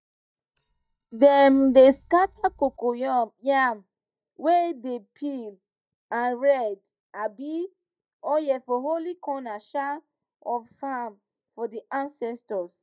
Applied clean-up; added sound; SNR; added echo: neural mask model DeepFilterNet 3.